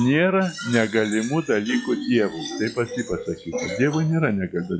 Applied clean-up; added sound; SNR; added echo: classical method log-MMSE.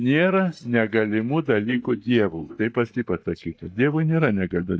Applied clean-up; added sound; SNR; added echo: neural mask model DeepFilterNet 3.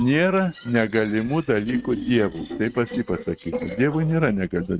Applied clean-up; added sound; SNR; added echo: neural mask model RNNoise.